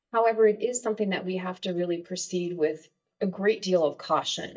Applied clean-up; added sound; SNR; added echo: neural mask model DeepFilterNet 3.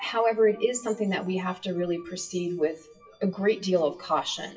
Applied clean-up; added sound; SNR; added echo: classical method WPE with log-MMSE.